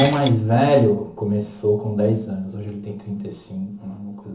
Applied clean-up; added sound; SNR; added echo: none; Shatter; 18 dB; reverberation time 0.8 s.